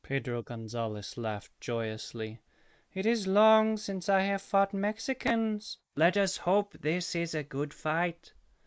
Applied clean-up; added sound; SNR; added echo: neural mask model Resemble Enhance denoiser.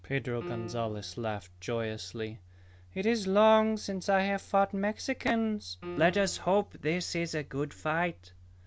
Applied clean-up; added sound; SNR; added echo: none; Piano; 14 dB; none.